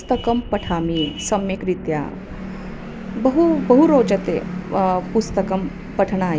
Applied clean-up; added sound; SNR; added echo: none; none; none; none.